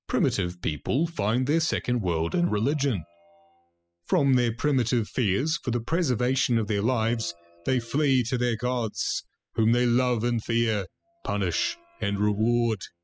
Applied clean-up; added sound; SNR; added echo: classical method spectral subtraction.